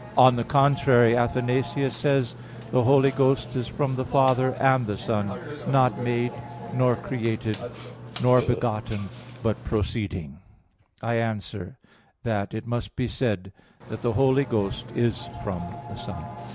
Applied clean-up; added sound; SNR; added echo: none; Burping, eructation; 13 dB; none.